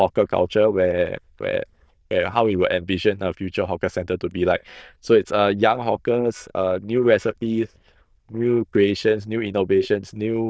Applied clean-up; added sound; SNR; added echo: neural diffusion model UNIVERSE++.